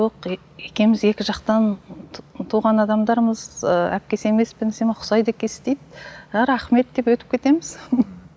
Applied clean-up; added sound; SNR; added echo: none; none; none; none.